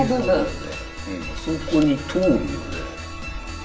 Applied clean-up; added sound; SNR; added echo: none; Mechanisms; 16 dB; reverberation time 0.7 s.